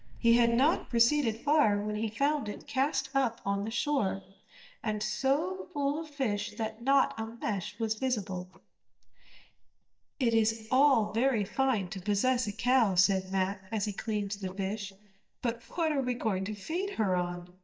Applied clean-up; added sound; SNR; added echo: neural mask model DeepFilterNet 3.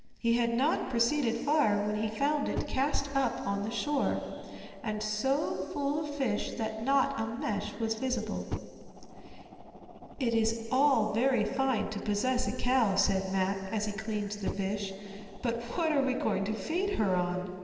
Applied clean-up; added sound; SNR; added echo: neural separator model SepFormer DNS4.